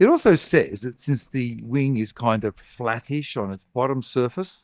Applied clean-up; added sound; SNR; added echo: neural mask model DeepFilterNet 3.